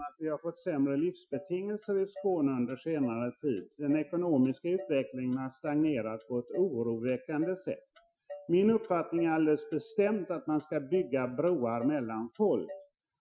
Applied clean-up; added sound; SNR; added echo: classical method Wiener filter.